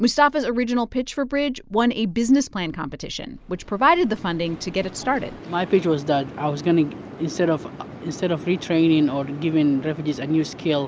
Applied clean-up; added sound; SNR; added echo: none; none; none; none.